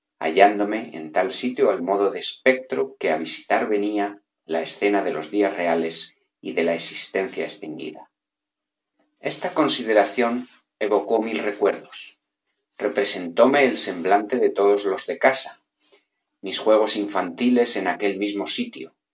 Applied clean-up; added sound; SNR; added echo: none; none; none; none.